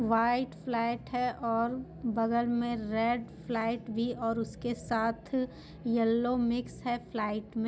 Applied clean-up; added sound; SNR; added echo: none; none; none; none.